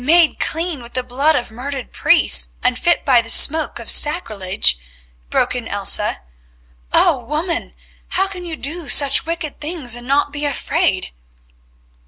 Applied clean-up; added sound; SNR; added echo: none; none; none; none.